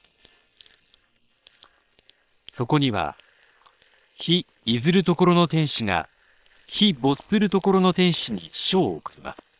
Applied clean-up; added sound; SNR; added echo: neural separator model SepFormer WHAM!.